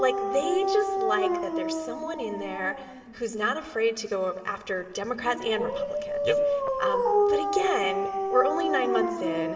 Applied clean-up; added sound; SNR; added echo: none; Dog; -1 dB; reverberation time 2.6 s.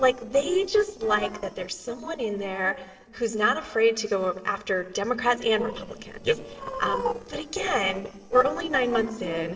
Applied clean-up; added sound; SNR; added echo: neural separator model SepFormer DNS4.